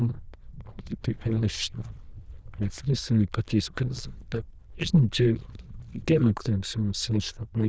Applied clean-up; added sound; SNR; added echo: neural diffusion model UNIVERSE++.